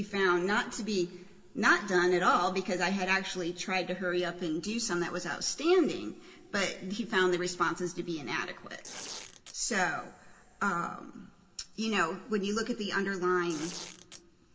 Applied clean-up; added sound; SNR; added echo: none; Tearing; 13 dB; reverberation time 2.9 s.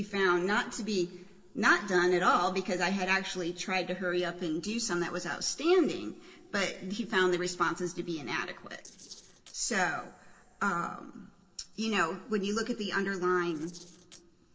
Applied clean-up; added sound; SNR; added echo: neural separator model SepFormer DNS4.